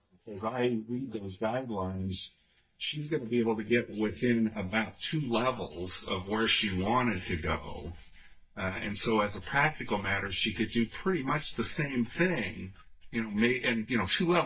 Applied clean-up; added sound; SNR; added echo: neural mask model DeepFilterNet 3.